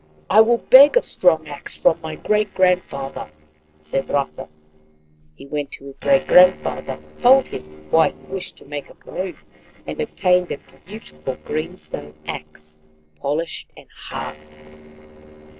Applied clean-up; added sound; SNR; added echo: neural separator model SepFormer DNS4.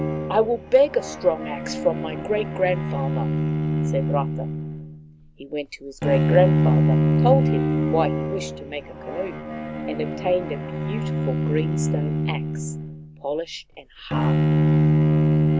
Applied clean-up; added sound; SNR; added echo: none; Bowed string instrument; -4 dB; none.